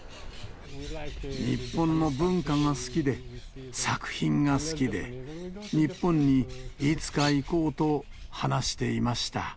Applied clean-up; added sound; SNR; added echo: none; Bird; 12 dB; none.